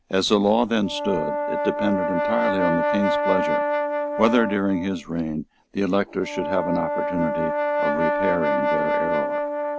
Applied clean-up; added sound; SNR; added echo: none; Brass instrument; 0 dB; none.